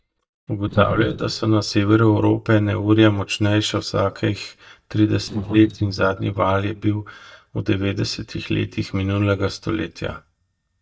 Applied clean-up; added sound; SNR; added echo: neural mask model DeepFilterNet 3.